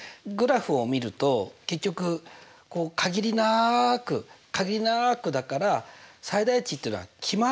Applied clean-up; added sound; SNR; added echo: none; none; none; none.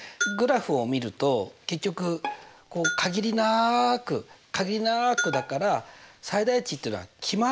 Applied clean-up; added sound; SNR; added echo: none; Bell + Bowed string instrument; 10 dB; none.